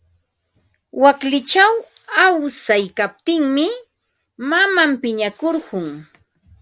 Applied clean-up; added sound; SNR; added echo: none; none; none; none.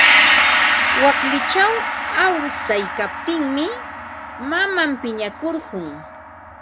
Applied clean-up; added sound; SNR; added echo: none; Gong; -2 dB; none.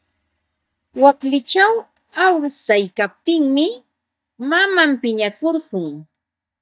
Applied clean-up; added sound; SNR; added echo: neural mask model DeepFilterNet 3.